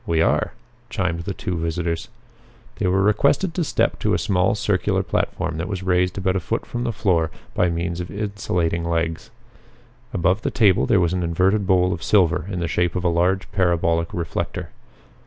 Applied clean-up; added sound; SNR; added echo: none; none; none; none.